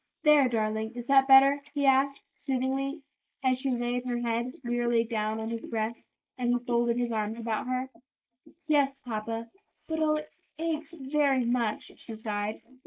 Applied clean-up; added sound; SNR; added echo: neural mask model Resemble Enhance denoiser.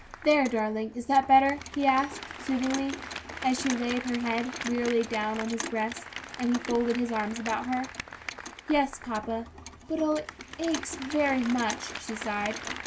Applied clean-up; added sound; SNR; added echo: none; Applause + Clock; 11 dB; none.